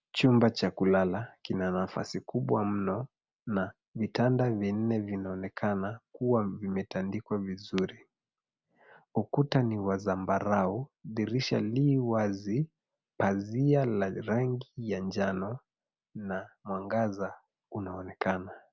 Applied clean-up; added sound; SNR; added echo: none; none; none; none.